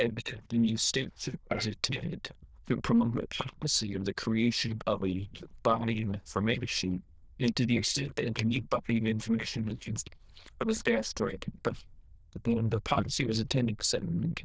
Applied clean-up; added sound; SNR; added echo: neural diffusion model UNIVERSE++.